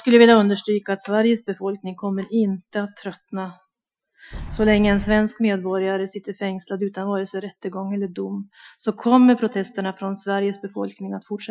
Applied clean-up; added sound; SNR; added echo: classical method Wiener filter.